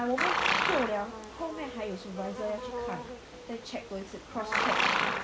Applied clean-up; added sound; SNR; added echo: none; Livestock, farm animals, working animals; -3 dB; none.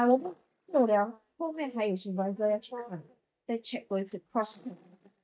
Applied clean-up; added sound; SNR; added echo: neural mask model DeepFilterNet 3.